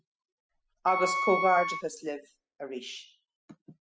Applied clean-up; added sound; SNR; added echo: classical method spectral subtraction.